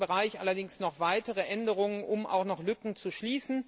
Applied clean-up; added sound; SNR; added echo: none; none; none; none.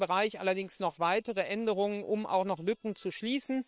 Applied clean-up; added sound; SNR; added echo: neural separator model SepFormer WHAM!.